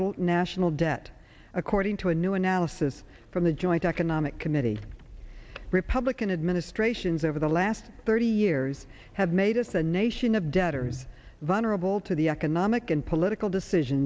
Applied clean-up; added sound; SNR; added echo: none; none; none; none.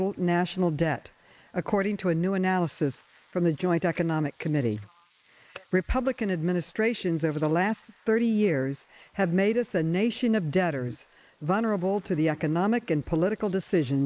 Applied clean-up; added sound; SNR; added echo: neural mask model Resemble Enhance denoiser.